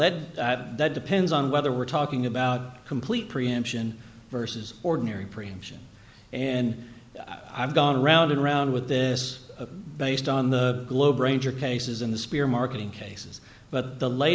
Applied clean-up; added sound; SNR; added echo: none; none; none; none.